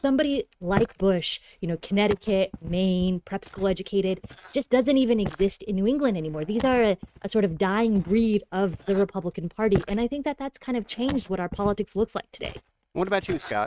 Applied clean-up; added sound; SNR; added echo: neural mask model RNNoise.